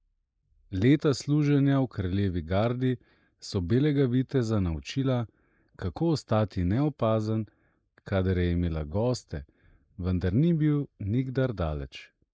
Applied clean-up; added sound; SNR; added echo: neural mask model Resemble Enhance denoiser.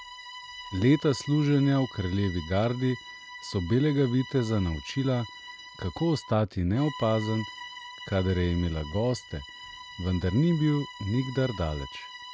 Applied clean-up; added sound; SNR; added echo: none; Bowed string instrument; 16 dB; none.